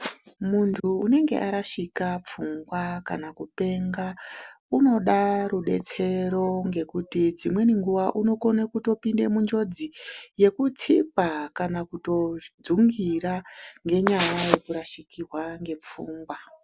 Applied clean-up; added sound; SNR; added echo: none; none; none; none.